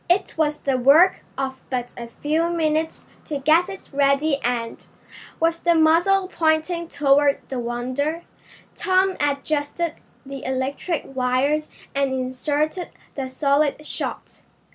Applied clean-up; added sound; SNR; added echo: none; none; none; none.